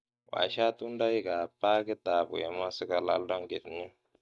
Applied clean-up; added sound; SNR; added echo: neural mask model DeepFilterNet 3.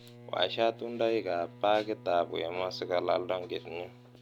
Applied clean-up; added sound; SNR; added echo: none; Bowed string instrument; 18 dB; none.